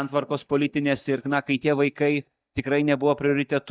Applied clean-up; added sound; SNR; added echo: neural mask model DeepFilterNet 3.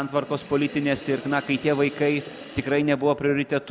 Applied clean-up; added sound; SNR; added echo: none; Sink (filling or washing); 18 dB; none.